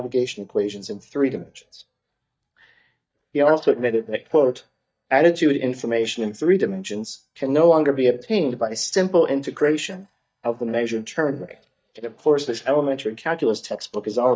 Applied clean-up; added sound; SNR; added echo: neural mask model DeepFilterNet 3.